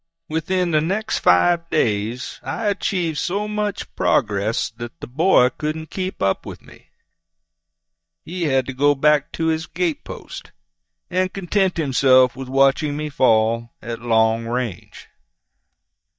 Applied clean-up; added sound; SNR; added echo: neural mask model DeepFilterNet 3.